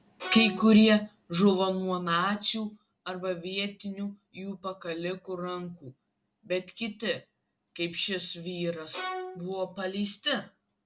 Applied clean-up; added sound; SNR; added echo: none; Bowed string instrument; 8 dB; none.